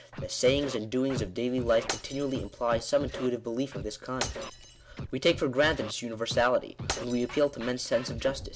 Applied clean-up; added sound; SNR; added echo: none; Scratching (performance technique) + Shatter; 10 dB; none.